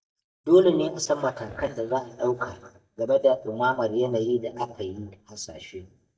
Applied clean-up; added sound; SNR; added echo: neural mask model DeepFilterNet 3.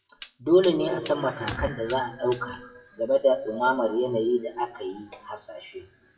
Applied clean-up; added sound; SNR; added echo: classical method WPE with log-MMSE.